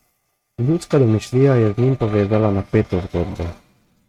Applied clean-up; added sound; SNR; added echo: neural mask model RNNoise.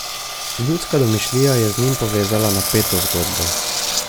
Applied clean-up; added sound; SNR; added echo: none; Engine; 3 dB; none.